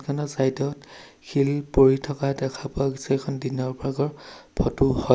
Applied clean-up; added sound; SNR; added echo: none; none; none; none.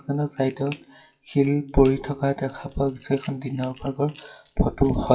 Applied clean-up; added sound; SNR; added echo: classical method WPE with log-MMSE.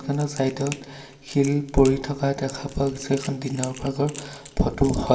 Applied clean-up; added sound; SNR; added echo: none; Crackle; 19 dB; reverberation time 1.5 s.